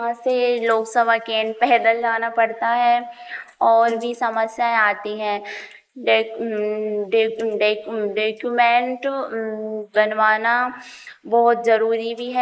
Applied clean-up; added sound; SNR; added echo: neural mask model Resemble Enhance denoiser.